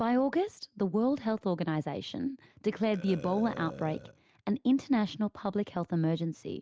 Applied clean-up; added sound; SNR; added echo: none; Burping, eructation; 17 dB; none.